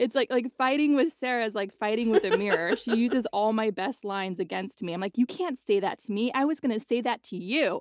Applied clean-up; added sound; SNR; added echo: none; none; none; none.